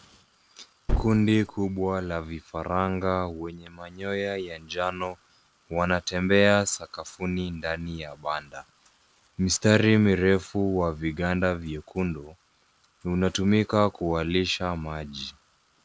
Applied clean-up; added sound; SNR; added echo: none; Gunshot, gunfire; 3 dB; none.